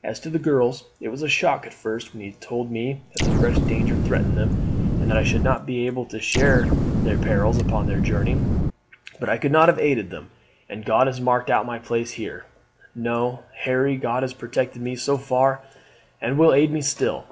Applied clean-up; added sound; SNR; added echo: none; Explosion; -4 dB; none.